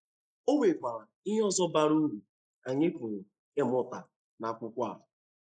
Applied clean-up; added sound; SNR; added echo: neural mask model Resemble Enhance denoiser.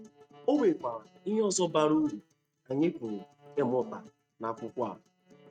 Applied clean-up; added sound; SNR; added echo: neural mask model RNNoise.